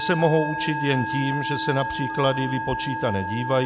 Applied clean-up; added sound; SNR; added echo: none; Musical instrument; 5 dB; none.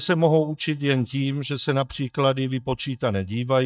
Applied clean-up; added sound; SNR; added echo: neural mask model DeepFilterNet 3.